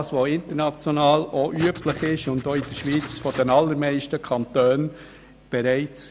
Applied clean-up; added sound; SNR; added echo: none; Writing; 12 dB; none.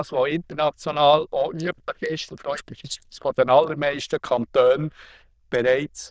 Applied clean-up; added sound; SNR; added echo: neural diffusion model UNIVERSE++.